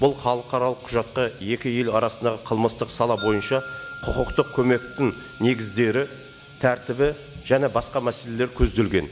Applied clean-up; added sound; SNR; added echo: none; Wind chime + Guitar; 17 dB; none.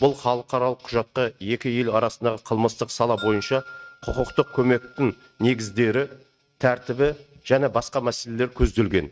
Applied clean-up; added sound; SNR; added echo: neural mask model RNNoise.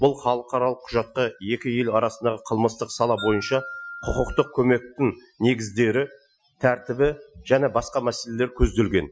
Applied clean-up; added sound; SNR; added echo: classical method Wiener filter.